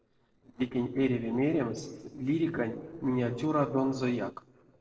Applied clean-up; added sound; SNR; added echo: neural separator model SepFormer DNS4.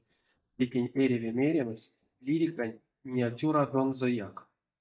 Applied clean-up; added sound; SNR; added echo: neural mask model DeepFilterNet 3.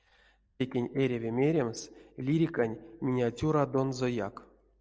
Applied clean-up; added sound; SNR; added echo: none; none; none; none.